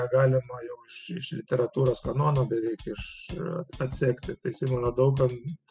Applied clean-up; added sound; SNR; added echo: classical method spectral subtraction.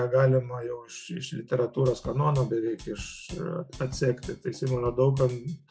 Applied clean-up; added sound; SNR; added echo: classical method log-MMSE.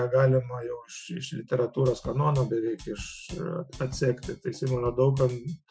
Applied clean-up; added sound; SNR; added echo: classical method Wiener filter.